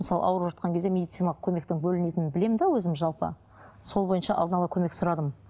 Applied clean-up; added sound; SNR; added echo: none; none; none; none.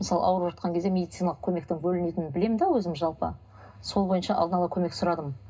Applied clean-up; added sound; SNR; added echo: none; none; none; reverberation time 0.2 s.